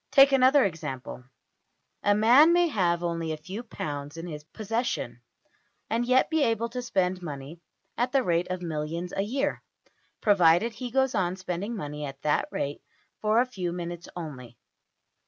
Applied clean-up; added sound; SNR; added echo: none; none; none; none.